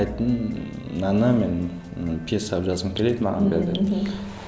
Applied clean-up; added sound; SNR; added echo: none; Drip; 18 dB; none.